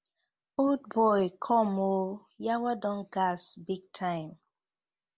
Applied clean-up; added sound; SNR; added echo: none; none; none; none.